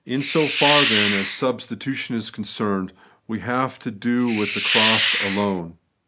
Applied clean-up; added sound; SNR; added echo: none; Hiss; -1 dB; none.